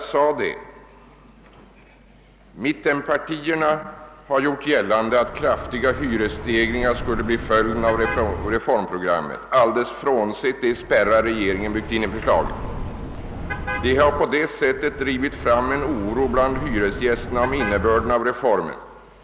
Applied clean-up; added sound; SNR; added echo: none; Car passing by; 8 dB; none.